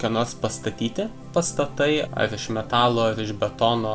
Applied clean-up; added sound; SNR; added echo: none; Organ; 16 dB; none.